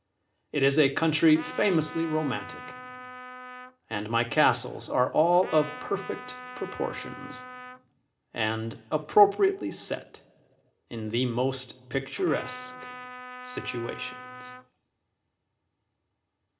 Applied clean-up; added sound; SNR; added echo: none; Trumpet; 13 dB; reverberation time 1.8 s.